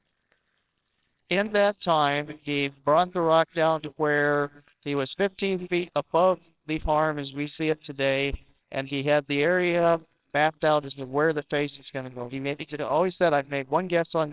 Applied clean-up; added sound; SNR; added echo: neural separator model SepFormer WHAMR!.